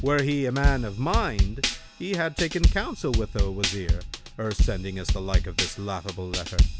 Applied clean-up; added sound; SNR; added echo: none; Drum / Drum kit; -3 dB; none.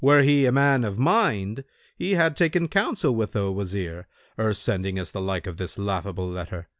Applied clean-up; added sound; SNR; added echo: none; none; none; none.